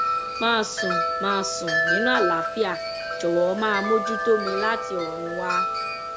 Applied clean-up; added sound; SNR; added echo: none; Wind chime; 1 dB; none.